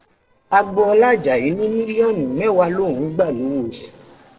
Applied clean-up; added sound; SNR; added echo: neural separator model SepFormer DNS4.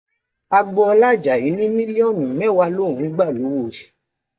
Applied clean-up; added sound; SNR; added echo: neural mask model DeepFilterNet 3.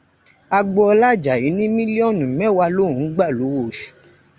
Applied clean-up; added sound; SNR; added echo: none; none; none; none.